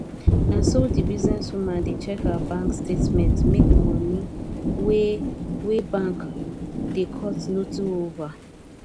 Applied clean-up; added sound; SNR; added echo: none; Thunder; -4 dB; none.